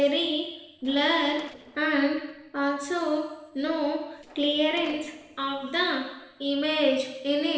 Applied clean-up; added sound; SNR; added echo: neural separator model SepFormer DNS4.